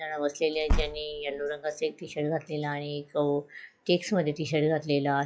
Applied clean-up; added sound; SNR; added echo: classical method log-MMSE.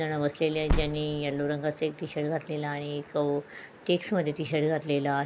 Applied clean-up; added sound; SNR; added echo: none; Car; 2 dB; none.